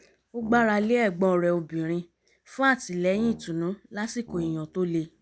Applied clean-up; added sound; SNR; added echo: none; Brass instrument; 17 dB; none.